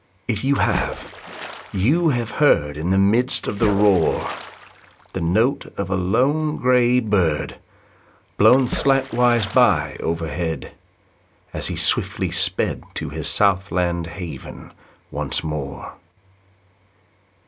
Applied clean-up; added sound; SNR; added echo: none; Splash, splatter; 12 dB; none.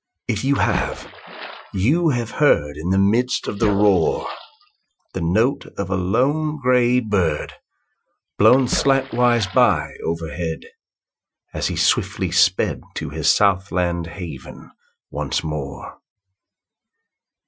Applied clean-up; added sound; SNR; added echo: classical method Wiener filter.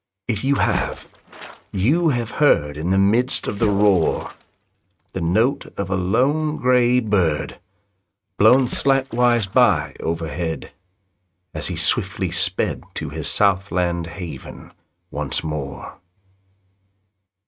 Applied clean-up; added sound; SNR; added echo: neural mask model RNNoise.